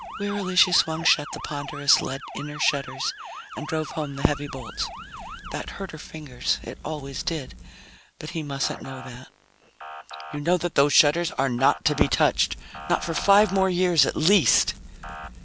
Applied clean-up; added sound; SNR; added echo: none; Crackle + Motor vehicle (road) / Siren; 10 dB; none.